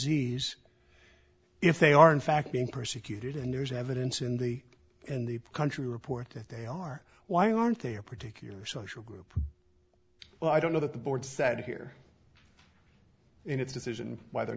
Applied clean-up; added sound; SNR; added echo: none; none; none; none.